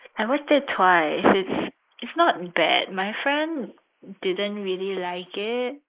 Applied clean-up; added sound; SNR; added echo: neural mask model Resemble Enhance denoiser.